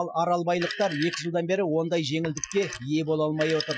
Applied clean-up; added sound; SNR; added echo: classical method Wiener filter.